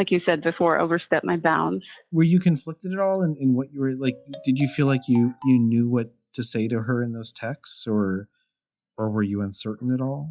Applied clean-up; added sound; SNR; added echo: classical method log-MMSE.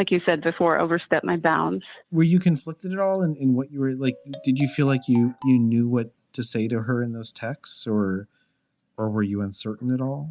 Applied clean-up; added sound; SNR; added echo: none; Marimba, xylophone; 20 dB; none.